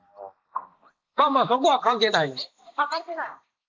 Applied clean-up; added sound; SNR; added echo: neural mask model Resemble Enhance denoiser.